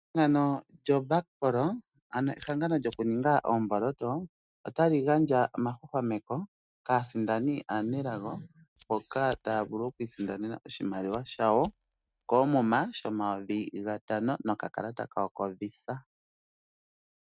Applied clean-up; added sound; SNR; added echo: neural mask model RNNoise.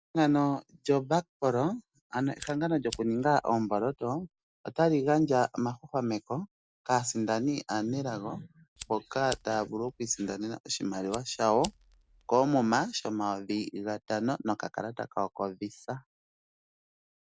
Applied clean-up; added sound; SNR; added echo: none; Fire; 18 dB; none.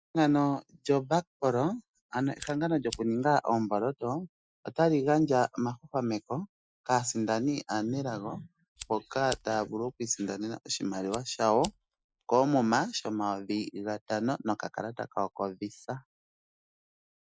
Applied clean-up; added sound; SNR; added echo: classical method Wiener filter.